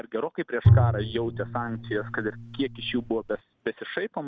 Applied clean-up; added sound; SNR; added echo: none; Bowed string instrument; -5 dB; none.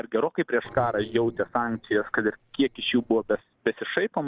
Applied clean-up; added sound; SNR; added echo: neural separator model SepFormer DNS4.